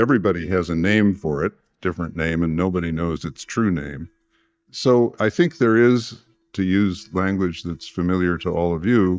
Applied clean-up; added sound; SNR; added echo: neural mask model DeepFilterNet 3.